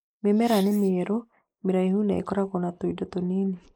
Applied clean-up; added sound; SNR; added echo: neural mask model Resemble Enhance denoiser.